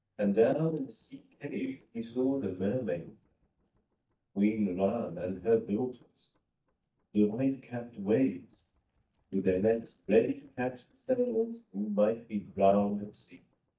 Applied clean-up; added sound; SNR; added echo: neural mask model DeepFilterNet 3.